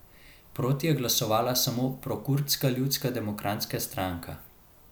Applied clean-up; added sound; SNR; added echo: none; none; none; none.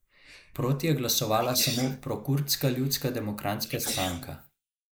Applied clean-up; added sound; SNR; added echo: neural mask model Resemble Enhance denoiser.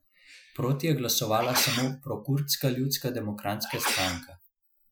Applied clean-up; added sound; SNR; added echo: classical method Wiener filter.